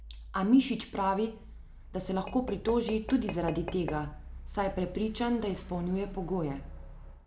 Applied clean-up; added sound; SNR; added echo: none; Tap / Glass; 12 dB; none.